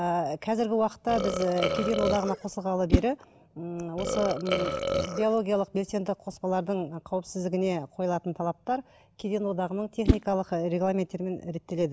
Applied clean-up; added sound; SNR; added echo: none; Whoosh, swoosh, swish + Burping, eructation; 2 dB; none.